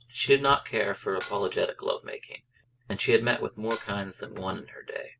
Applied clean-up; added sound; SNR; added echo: none; Dishes, pots, and pans; 14 dB; none.